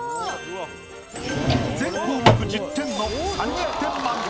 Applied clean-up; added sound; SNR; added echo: none; Drawer open or close; -4 dB; none.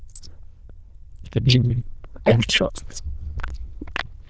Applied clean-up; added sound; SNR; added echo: neural diffusion model UNIVERSE++.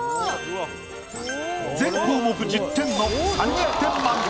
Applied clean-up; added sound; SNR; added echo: none; none; none; none.